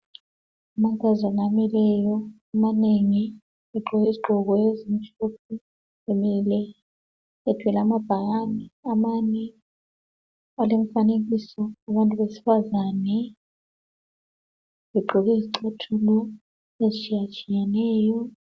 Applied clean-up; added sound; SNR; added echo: none; none; none; none.